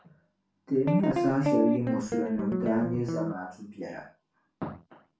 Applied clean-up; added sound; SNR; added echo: none; Guitar; 0 dB; reverberation time 0.3 s.